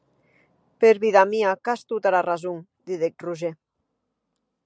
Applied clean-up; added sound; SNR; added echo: none; none; none; none.